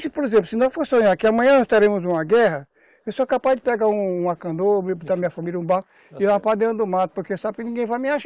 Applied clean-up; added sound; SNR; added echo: neural mask model Resemble Enhance denoiser.